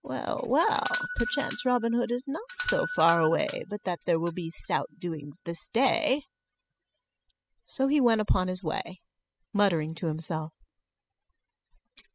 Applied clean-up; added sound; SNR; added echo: classical method spectral subtraction.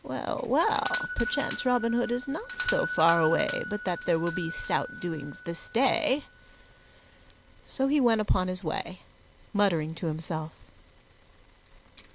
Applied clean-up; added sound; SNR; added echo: none; Doorbell; 10 dB; none.